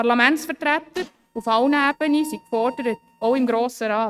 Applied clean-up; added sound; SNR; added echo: neural mask model RNNoise.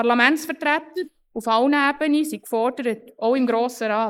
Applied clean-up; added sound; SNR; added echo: neural mask model Resemble Enhance denoiser.